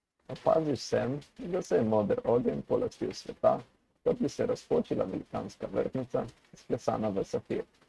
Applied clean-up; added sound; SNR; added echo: neural mask model RNNoise.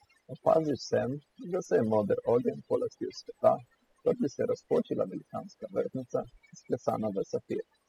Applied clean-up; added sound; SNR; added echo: classical method spectral subtraction.